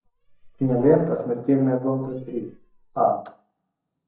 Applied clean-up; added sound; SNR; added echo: neural mask model DeepFilterNet 3.